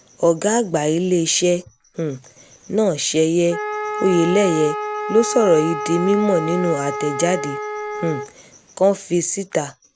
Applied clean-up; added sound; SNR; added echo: none; Wind instrument, woodwind instrument; 9 dB; none.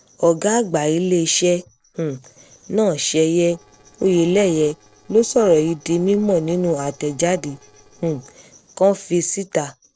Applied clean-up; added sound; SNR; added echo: neural separator model SepFormer DNS4.